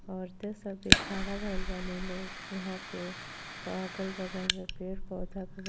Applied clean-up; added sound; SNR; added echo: none; Fire; -5 dB; none.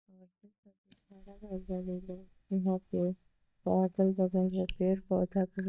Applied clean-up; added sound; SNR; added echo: neural mask model DeepFilterNet 3.